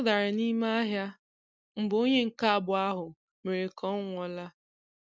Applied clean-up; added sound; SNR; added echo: neural mask model Resemble Enhance denoiser.